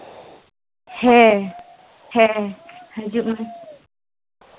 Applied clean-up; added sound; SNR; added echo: none; none; none; none.